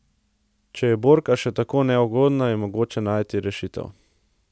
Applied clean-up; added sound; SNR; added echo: none; none; none; none.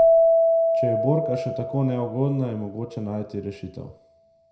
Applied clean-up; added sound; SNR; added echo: none; Keyboard (musical); -4 dB; reverberation time 0.5 s.